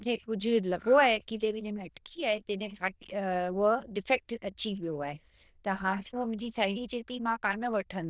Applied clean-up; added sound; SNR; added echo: neural diffusion model UNIVERSE++.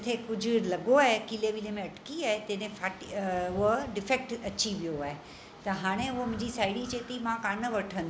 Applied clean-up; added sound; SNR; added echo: none; none; none; none.